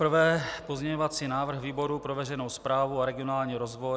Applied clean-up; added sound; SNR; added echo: none; none; none; none.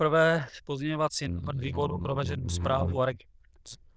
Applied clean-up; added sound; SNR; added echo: neural diffusion model UNIVERSE++.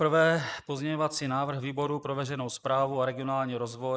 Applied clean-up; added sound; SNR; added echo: neural mask model Resemble Enhance denoiser.